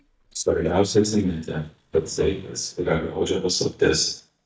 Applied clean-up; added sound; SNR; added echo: neural mask model DeepFilterNet 3.